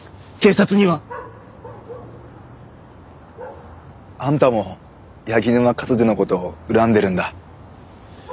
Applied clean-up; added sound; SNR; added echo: none; none; none; none.